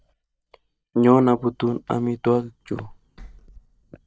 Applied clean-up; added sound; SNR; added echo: neural mask model DeepFilterNet 3.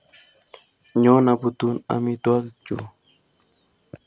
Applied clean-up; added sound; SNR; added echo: none; none; none; none.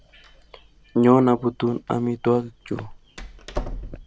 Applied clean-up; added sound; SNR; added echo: none; Door; 14 dB; none.